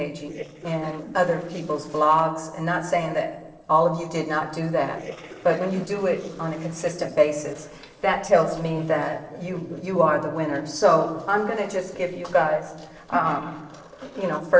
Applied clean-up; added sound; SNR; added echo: neural separator model SepFormer DNS4.